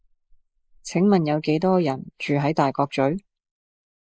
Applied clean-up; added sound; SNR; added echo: neural mask model Resemble Enhance denoiser.